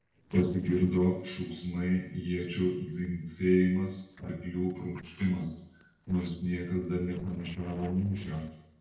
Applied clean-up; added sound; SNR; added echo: neural separator model SepFormer DNS4.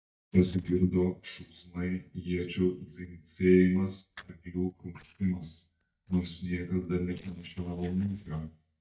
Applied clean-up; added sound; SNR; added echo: neural mask model DeepFilterNet 3.